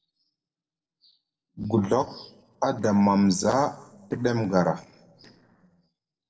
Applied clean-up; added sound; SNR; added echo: neural separator model SepFormer DNS4.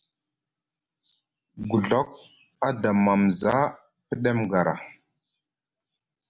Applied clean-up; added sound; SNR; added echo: none; none; none; none.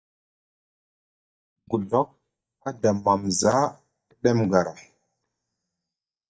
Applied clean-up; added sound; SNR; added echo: neural mask model DeepFilterNet 3.